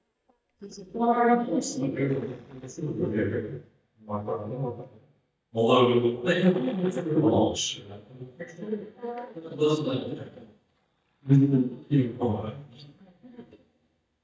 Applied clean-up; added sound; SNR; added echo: neural mask model DeepFilterNet 3.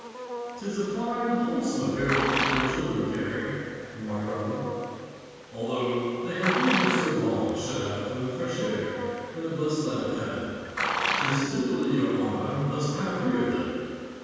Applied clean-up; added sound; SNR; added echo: none; Livestock, farm animals, working animals; 6 dB; reverberation time 2.1 s.